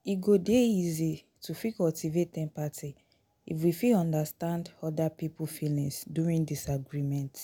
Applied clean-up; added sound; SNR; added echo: none; none; none; none.